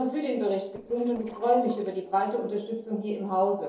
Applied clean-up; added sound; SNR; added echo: neural separator model SepFormer DNS4.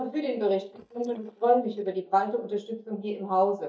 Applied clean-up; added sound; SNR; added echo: neural mask model DeepFilterNet 3.